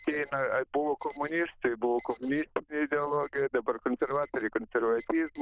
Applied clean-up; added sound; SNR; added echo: neural diffusion model UNIVERSE++.